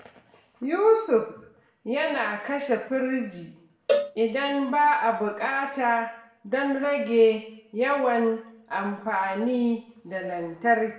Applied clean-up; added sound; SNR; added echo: none; Cowbell; 6 dB; reverberation time 0.7 s.